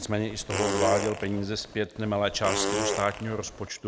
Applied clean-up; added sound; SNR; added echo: none; Fart; 3 dB; none.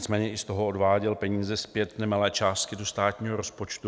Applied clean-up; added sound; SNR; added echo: none; none; none; none.